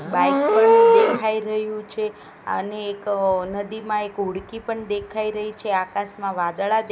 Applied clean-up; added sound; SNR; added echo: none; Livestock, farm animals, working animals; -1 dB; none.